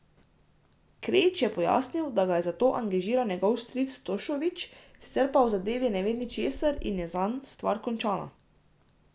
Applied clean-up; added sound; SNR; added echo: none; Insect; 15 dB; none.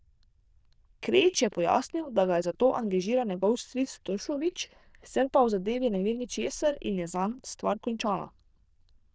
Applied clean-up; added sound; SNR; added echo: neural diffusion model UNIVERSE++.